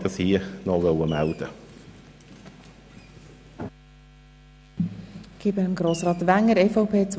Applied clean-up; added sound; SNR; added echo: none; Fireworks; 19 dB; none.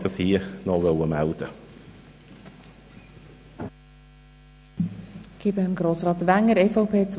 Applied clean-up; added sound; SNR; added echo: none; none; none; none.